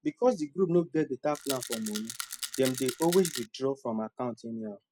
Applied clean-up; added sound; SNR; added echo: none; Rattle; 9 dB; none.